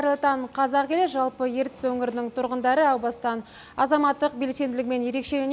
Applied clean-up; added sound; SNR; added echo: none; none; none; none.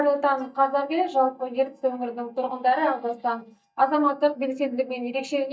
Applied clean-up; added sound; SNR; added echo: neural mask model DeepFilterNet 3.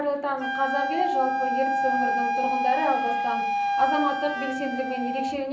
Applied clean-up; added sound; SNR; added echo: none; Wind instrument, woodwind instrument; -1 dB; reverberation time 0.6 s.